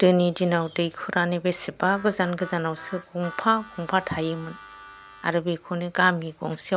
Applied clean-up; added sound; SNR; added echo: none; Harmonica; 19 dB; none.